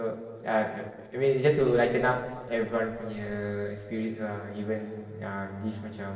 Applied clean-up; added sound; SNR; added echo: neural separator model SepFormer DNS4.